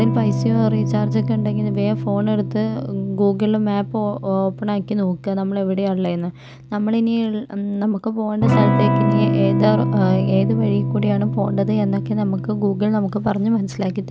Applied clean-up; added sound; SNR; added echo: none; Electric guitar / Strum; 3 dB; none.